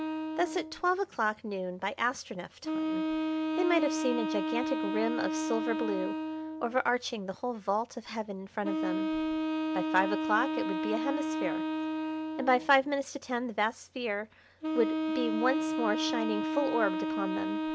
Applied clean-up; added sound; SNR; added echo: none; Wind instrument, woodwind instrument; 1 dB; none.